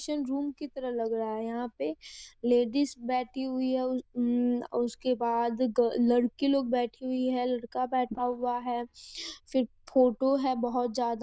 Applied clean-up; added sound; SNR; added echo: neural diffusion model UNIVERSE++.